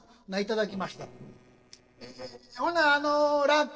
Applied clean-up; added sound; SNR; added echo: neural separator model SepFormer DNS4.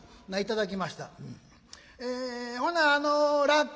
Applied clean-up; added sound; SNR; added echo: none; none; none; none.